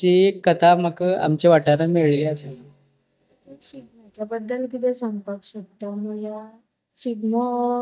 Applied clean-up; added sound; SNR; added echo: neural mask model DeepFilterNet 3.